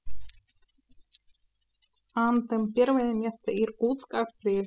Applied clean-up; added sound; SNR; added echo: classical method spectral subtraction.